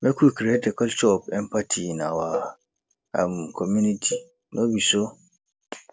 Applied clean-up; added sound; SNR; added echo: none; Cowbell; 14 dB; none.